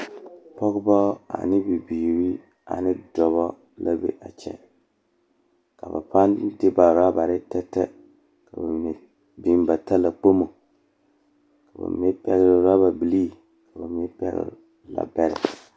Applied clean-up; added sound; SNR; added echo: none; none; none; none.